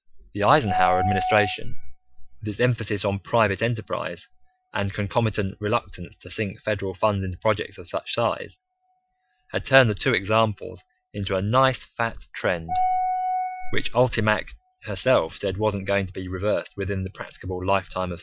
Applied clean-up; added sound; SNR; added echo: classical method Wiener filter.